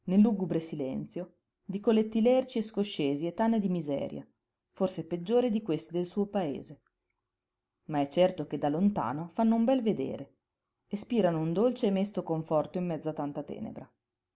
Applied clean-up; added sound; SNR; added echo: none; none; none; none.